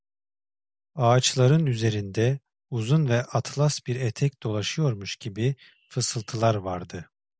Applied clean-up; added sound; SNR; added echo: none; none; none; none.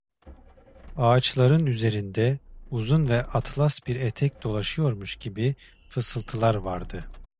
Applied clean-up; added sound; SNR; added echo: none; Motor vehicle (road); 18 dB; none.